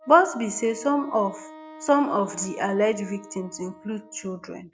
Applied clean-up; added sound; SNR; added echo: none; Wind instrument, woodwind instrument; 20 dB; none.